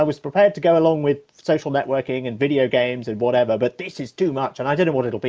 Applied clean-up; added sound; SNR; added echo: none; none; none; none.